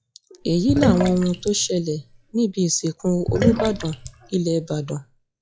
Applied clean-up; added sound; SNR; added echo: classical method log-MMSE.